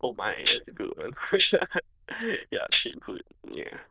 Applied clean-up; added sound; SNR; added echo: neural diffusion model UNIVERSE++.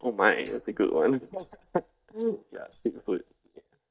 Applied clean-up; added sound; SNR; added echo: neural mask model DeepFilterNet 3.